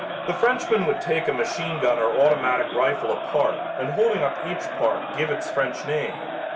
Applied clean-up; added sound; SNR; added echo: none; Crowd; 5 dB; none.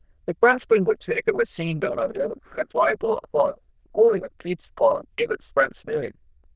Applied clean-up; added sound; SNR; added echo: neural diffusion model UNIVERSE++.